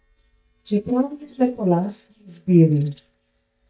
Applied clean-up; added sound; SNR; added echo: neural mask model DeepFilterNet 3.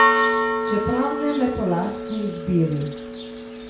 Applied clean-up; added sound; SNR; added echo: none; Church bell; -1 dB; reverberation time 0.6 s.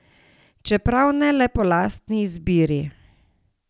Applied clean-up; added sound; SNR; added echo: none; none; none; none.